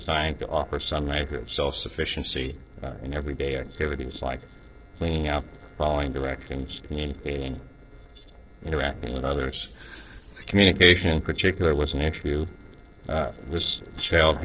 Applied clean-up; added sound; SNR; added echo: neural separator model SepFormer DNS4.